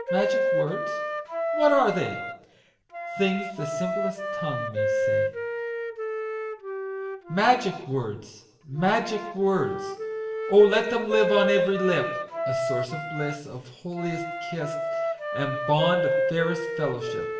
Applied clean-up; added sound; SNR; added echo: none; Wind instrument, woodwind instrument; 2 dB; reverberation time 0.7 s.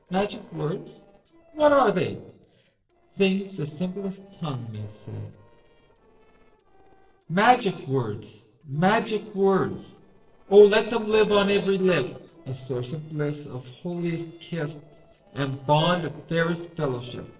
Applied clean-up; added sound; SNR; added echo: neural separator model SepFormer DNS4.